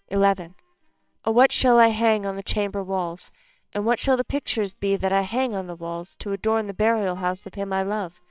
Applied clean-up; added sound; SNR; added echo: neural separator model SepFormer WHAMR!.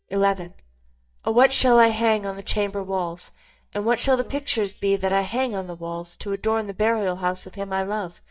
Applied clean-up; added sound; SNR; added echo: neural mask model DeepFilterNet 3.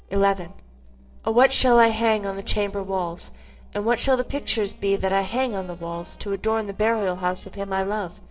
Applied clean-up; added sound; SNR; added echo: neural separator model SepFormer DNS4.